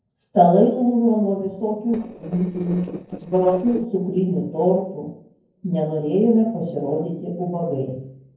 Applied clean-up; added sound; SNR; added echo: neural separator model SepFormer DNS4.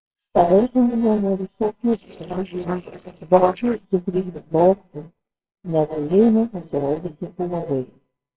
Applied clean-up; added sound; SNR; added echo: neural separator model SepFormer WHAMR!.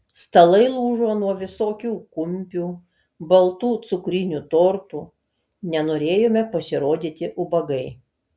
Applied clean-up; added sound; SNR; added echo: none; none; none; none.